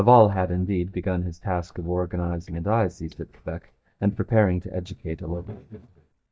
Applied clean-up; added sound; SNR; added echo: neural mask model DeepFilterNet 3.